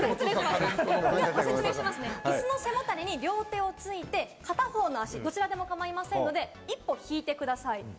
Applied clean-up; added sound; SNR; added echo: none; Wind instrument, woodwind instrument; 16 dB; none.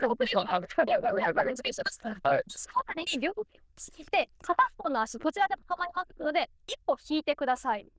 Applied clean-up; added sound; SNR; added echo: neural diffusion model UNIVERSE++.